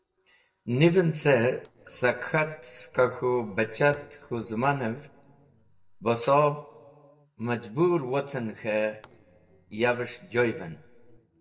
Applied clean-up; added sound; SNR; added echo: neural separator model SepFormer DNS4.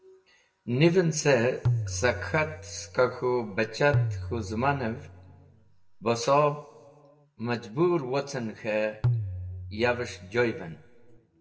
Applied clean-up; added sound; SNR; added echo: none; Tabla; 5 dB; reverberation time 1.1 s.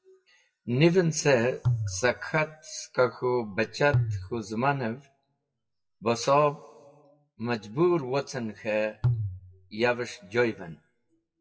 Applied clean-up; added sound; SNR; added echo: classical method WPE with log-MMSE.